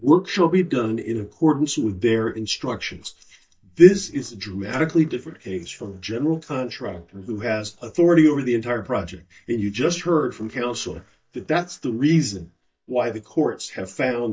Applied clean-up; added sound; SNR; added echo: neural mask model DeepFilterNet 3.